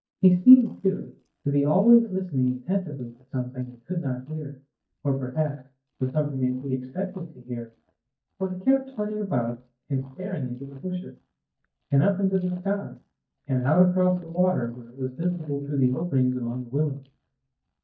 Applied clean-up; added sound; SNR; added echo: neural mask model DeepFilterNet 3.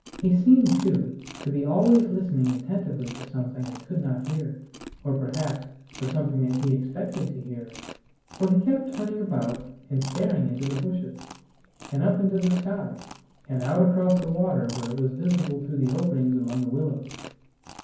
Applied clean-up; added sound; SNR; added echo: none; Chewing, mastication; 20 dB; reverberation time 0.9 s.